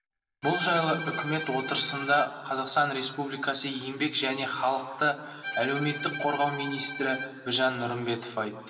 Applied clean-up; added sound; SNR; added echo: none; Bowed string instrument; 9 dB; reverberation time 2.1 s.